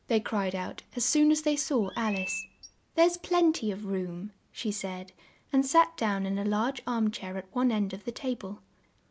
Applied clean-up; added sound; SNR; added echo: none; Chirp, tweet; 12 dB; none.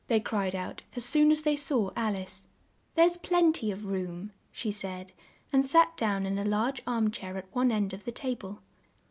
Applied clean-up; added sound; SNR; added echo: none; none; none; none.